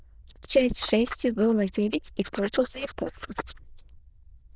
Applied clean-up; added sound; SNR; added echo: neural diffusion model UNIVERSE++.